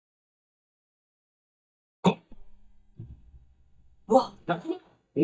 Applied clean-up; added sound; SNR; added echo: neural mask model DeepFilterNet 3.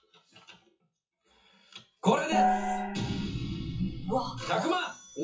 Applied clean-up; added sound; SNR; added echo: classical method WPE with log-MMSE.